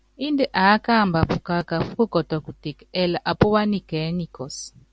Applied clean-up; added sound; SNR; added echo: none; none; none; none.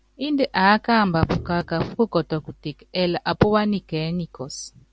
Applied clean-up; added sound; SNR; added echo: none; Bowed string instrument; 17 dB; none.